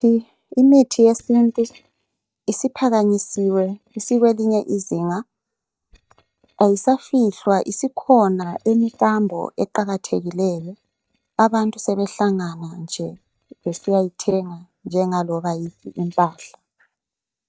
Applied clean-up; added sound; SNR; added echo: neural mask model DeepFilterNet 3.